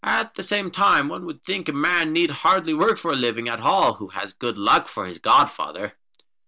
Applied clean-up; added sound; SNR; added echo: none; none; none; none.